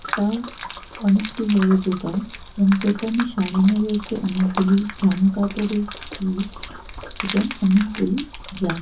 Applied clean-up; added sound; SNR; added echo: none; Gurgling / Liquid; 12 dB; reverberation time 0.3 s.